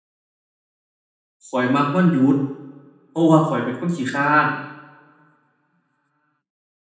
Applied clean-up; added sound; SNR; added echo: none; none; none; reverberation time 0.8 s.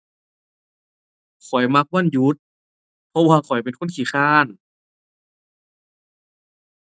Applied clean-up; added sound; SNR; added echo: none; none; none; none.